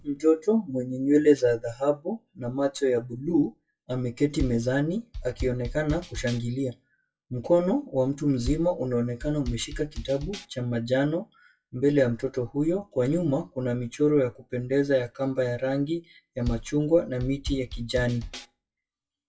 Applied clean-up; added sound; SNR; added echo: classical method WPE with log-MMSE.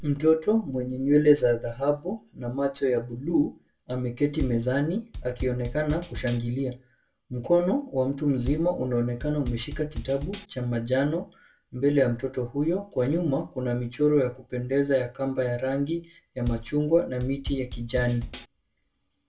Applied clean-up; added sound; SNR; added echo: none; Bass drum / Snare drum / Drum kit; 10 dB; reverberation time 0.2 s.